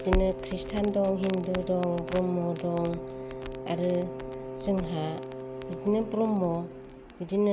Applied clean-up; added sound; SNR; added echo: none; Wind instrument, woodwind instrument + Crackle; 7 dB; none.